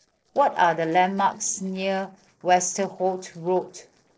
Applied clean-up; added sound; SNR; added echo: neural separator model SepFormer DNS4.